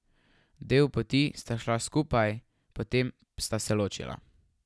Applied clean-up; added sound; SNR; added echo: none; none; none; none.